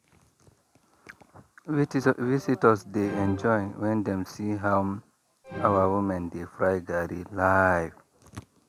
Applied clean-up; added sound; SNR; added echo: none; Musical instrument; 14 dB; none.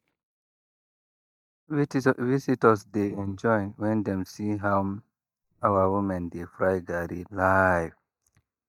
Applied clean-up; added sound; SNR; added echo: neural mask model DeepFilterNet 3.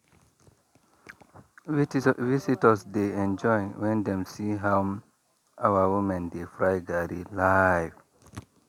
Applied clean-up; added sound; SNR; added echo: none; none; none; none.